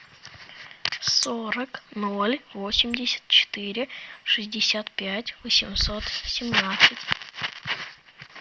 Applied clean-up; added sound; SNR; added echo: none; Chink, clink + Wind / Bird; 17 dB; none.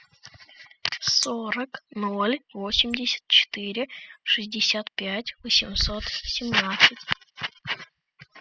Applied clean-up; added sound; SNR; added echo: classical method spectral subtraction.